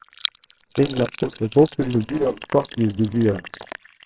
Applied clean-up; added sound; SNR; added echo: neural separator model SepFormer WHAMR!.